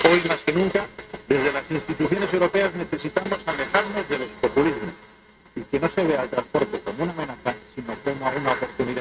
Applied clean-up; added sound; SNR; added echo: neural mask model RNNoise.